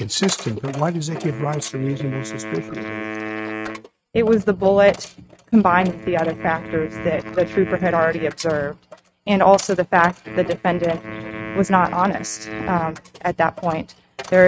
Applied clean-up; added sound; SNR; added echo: neural mask model RNNoise.